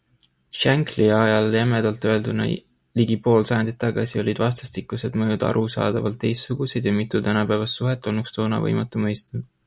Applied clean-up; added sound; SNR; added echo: none; none; none; none.